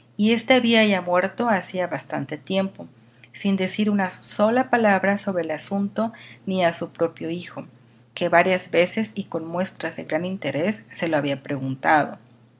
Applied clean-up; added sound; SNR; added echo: none; none; none; none.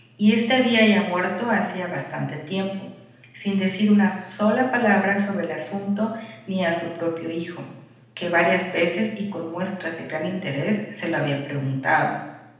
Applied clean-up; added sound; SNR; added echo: none; none; none; reverberation time 0.9 s.